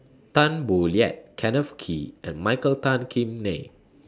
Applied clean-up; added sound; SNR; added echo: none; none; none; none.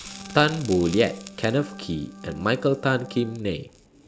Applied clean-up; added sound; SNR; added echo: none; Crackle + Organ; 16 dB; none.